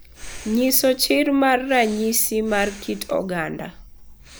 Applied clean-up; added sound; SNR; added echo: none; Breathing; 18 dB; none.